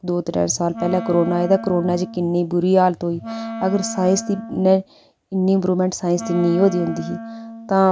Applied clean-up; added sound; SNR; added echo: none; Wind instrument, woodwind instrument; 12 dB; none.